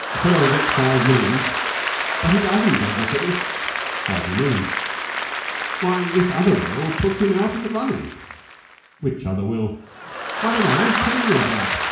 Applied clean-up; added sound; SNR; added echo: none; Applause / Crowd; 2 dB; reverberation time 0.6 s.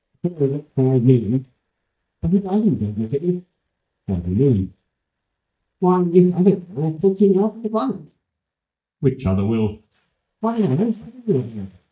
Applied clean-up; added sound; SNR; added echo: neural mask model DeepFilterNet 3.